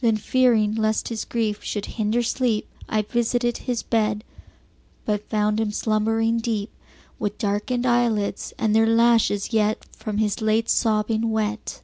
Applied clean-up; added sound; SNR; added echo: none; none; none; none.